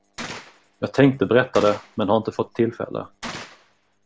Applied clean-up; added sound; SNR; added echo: none; Gunshot, gunfire; 17 dB; none.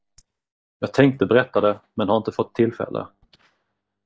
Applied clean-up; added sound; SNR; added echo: neural mask model DeepFilterNet 3.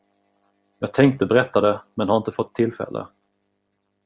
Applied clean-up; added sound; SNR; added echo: none; none; none; none.